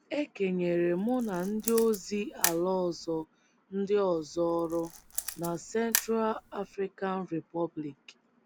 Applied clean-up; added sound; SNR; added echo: none; Camera; 8 dB; none.